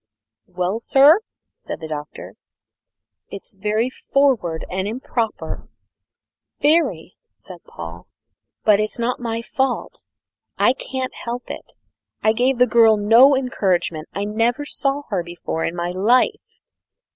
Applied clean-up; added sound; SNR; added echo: none; none; none; none.